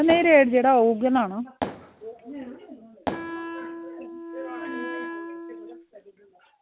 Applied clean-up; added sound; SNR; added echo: none; Fireworks + Wind instrument, woodwind instrument; 10 dB; none.